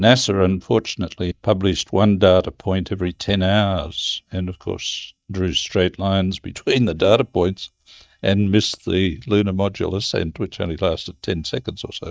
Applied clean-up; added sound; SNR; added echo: neural mask model DeepFilterNet 3.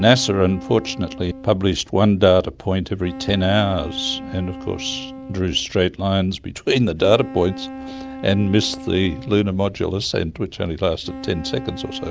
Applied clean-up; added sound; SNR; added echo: none; Wind instrument, woodwind instrument; 15 dB; none.